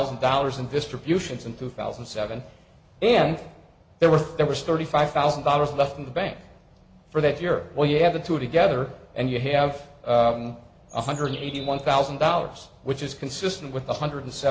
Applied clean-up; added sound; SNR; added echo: none; Bird; 18 dB; none.